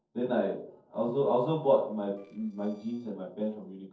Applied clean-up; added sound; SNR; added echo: neural separator model SepFormer DNS4.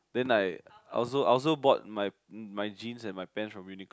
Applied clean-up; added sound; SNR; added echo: none; none; none; none.